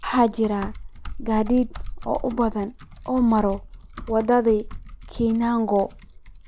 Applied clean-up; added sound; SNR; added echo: none; Typing; 11 dB; none.